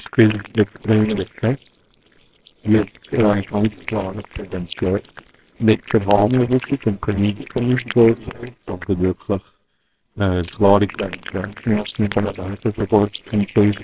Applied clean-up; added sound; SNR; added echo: neural separator model SepFormer WHAMR!.